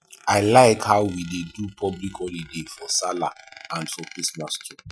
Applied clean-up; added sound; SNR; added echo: classical method Wiener filter.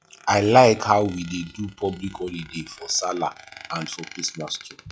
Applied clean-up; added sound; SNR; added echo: classical method log-MMSE.